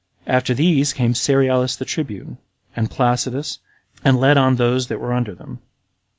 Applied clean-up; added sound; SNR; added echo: none; none; none; none.